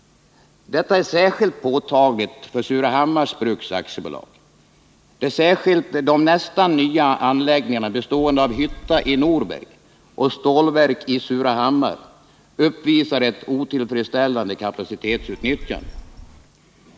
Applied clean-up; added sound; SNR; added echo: none; Telephone; 16 dB; none.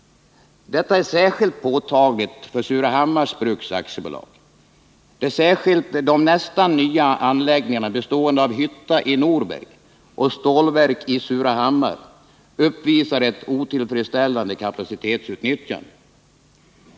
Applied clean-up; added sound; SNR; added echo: none; none; none; none.